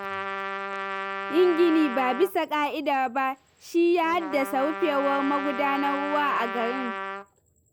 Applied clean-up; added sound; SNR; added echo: none; Trumpet; 8 dB; none.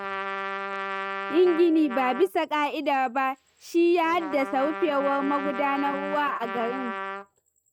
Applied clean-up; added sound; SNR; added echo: neural mask model RNNoise.